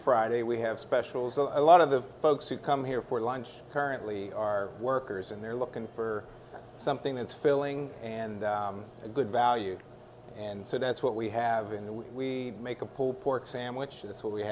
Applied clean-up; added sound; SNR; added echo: none; none; none; none.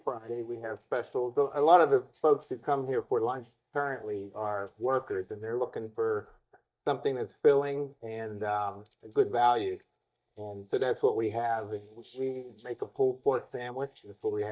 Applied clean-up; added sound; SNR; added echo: neural mask model DeepFilterNet 3.